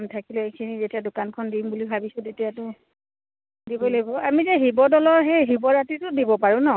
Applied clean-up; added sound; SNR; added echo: none; none; none; none.